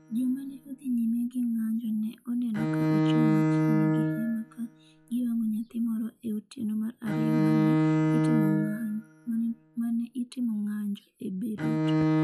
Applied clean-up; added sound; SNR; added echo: classical method log-MMSE.